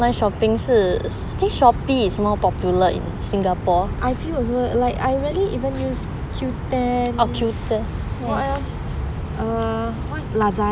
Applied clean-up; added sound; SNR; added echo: none; none; none; none.